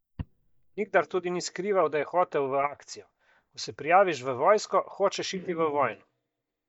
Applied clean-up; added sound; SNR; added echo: neural mask model DeepFilterNet 3.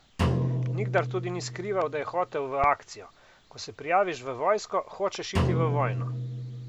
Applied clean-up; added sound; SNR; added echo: none; Drum; 2 dB; none.